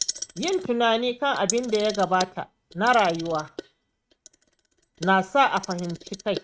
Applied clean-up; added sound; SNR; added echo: neural mask model RNNoise.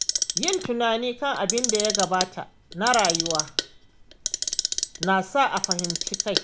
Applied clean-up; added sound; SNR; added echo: none; Clock; 2 dB; none.